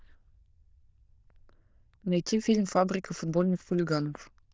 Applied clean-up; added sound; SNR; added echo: neural diffusion model UNIVERSE++.